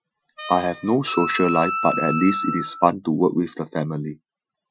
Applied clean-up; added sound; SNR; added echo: classical method Wiener filter.